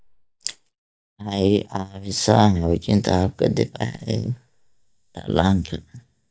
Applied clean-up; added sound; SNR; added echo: neural mask model DeepFilterNet 3.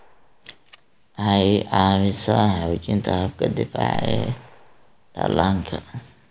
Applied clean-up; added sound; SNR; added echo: none; Gunshot, gunfire; 15 dB; none.